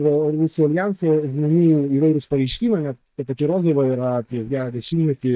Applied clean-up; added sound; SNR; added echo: neural mask model DeepFilterNet 3.